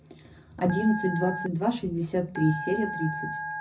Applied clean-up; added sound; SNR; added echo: none; Telephone; 8 dB; reverberation time 0.4 s.